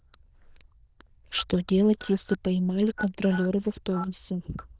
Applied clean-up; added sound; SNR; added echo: neural diffusion model UNIVERSE++.